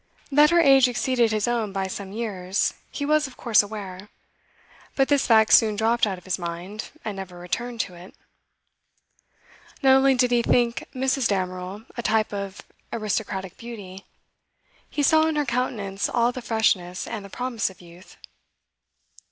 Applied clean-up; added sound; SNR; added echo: none; none; none; none.